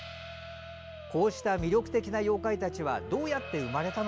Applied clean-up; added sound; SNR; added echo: none; none; none; none.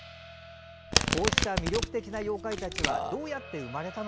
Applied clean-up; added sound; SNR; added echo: none; Domestic sounds, home sounds + Burping, eructation; -4 dB; none.